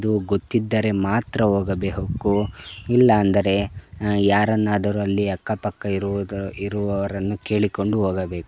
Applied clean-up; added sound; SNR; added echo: none; none; none; none.